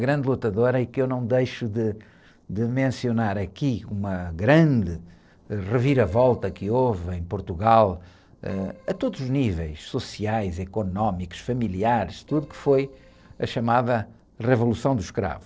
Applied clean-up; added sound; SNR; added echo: neural separator model SepFormer DNS4.